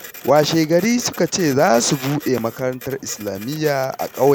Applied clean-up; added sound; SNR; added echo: none; Printer; 19 dB; none.